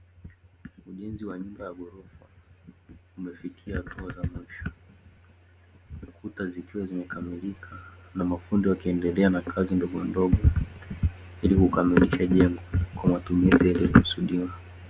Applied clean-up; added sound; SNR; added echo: none; none; none; none.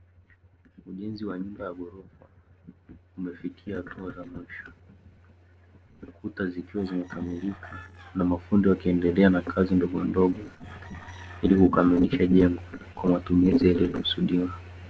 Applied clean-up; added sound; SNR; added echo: neural separator model SepFormer DNS4.